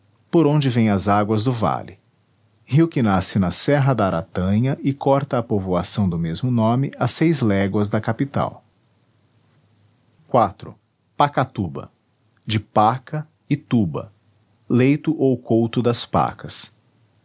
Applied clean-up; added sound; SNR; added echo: none; none; none; none.